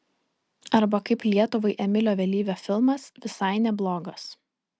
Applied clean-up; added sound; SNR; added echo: none; none; none; none.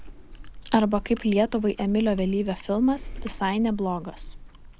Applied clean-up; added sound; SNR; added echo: none; Chewing, mastication; 13 dB; none.